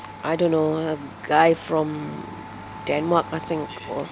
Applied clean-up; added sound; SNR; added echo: none; Domestic sounds, home sounds; 14 dB; none.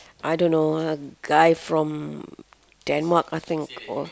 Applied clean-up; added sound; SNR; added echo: none; none; none; none.